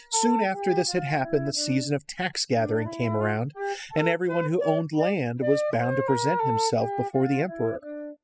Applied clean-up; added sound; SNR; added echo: classical method spectral subtraction.